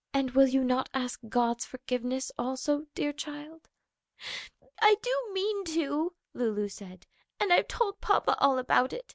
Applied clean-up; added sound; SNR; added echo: none; none; none; none.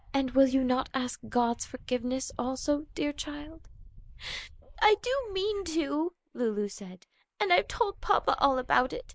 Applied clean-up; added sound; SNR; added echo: neural mask model Resemble Enhance denoiser.